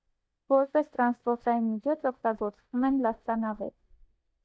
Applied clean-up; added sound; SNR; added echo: neural mask model DeepFilterNet 3.